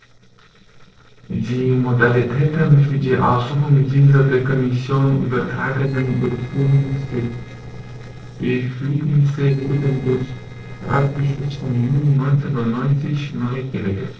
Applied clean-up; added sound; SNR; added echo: neural separator model SepFormer DNS4.